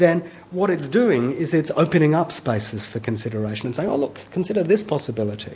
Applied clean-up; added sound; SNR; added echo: none; none; none; none.